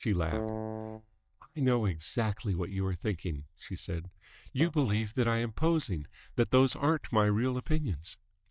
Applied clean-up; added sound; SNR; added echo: neural mask model DeepFilterNet 3.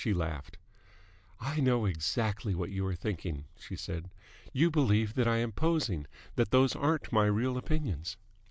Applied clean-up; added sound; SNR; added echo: none; none; none; none.